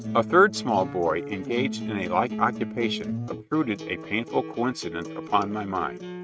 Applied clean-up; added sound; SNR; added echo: neural mask model RNNoise.